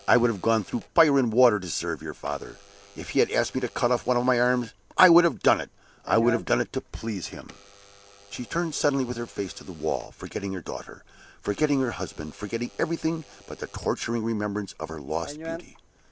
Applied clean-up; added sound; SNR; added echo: none; Alarm / Door; 20 dB; none.